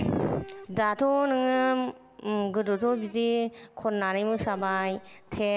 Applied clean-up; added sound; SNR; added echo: none; Dog; 20 dB; none.